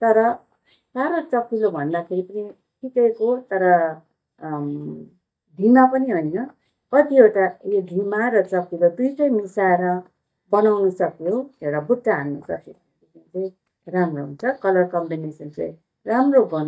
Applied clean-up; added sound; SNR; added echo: neural mask model DeepFilterNet 3.